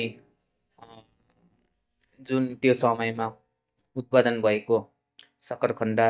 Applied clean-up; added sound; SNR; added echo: neural mask model DeepFilterNet 3.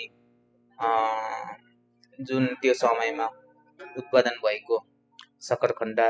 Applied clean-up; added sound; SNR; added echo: classical method spectral subtraction.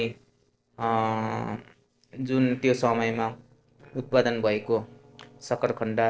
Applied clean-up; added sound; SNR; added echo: neural separator model SepFormer DNS4.